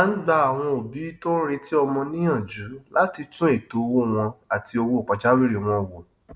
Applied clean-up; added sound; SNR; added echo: none; none; none; none.